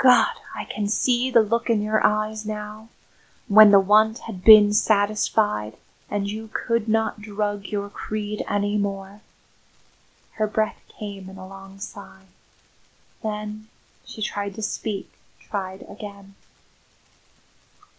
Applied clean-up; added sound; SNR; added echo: none; none; none; none.